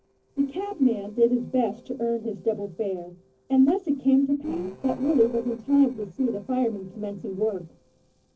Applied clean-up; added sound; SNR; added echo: neural separator model SepFormer DNS4.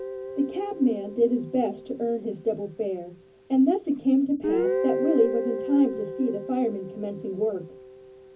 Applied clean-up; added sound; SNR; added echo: none; Guitar; 7 dB; reverberation time 0.3 s.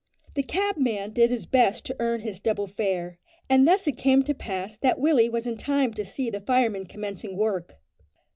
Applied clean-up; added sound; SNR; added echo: none; none; none; none.